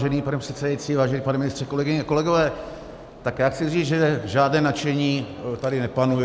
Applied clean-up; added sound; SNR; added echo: none; none; none; none.